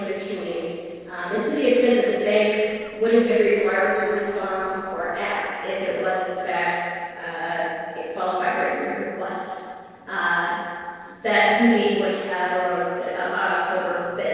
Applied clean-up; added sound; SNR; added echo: neural separator model SepFormer DNS4.